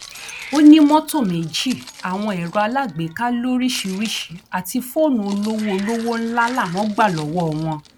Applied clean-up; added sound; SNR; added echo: none; Keys jangling + Hiss; 19 dB; none.